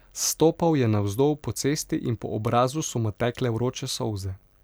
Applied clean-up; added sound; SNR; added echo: none; none; none; none.